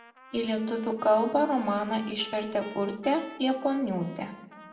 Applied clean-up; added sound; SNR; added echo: none; Trumpet; 20 dB; reverberation time 0.8 s.